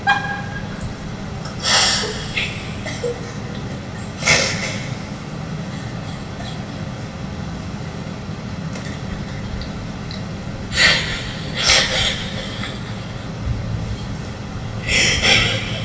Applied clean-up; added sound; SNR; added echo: none; none; none; reverberation time 2.5 s.